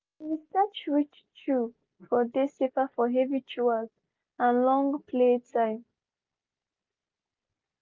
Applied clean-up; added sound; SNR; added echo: none; none; none; none.